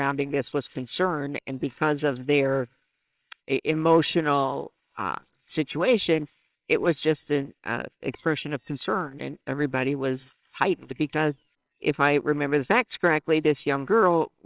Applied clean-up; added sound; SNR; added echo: neural separator model SepFormer WHAMR!.